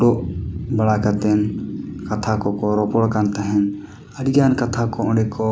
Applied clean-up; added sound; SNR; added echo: none; none; none; none.